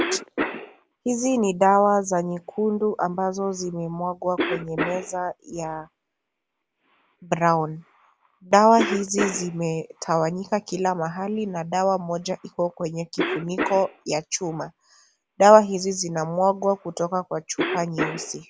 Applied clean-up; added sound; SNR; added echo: none; Cough; 10 dB; none.